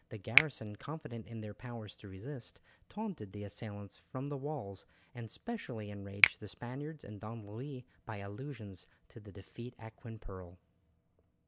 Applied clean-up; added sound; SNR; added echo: none; Finger snapping; -5 dB; none.